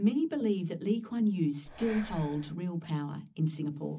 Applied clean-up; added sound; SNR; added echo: none; Breathing; 17 dB; reverberation time 0.4 s.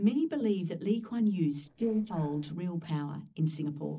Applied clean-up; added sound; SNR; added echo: neural separator model SepFormer DNS4.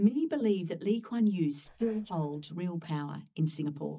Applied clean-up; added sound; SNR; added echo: neural mask model DeepFilterNet 3.